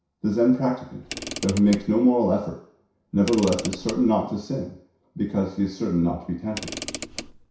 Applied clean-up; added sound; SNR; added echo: none; Mechanisms / Car; 11 dB; reverberation time 0.6 s.